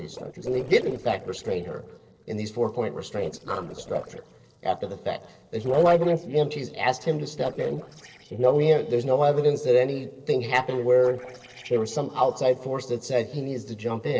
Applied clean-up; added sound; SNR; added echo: neural separator model SepFormer DNS4.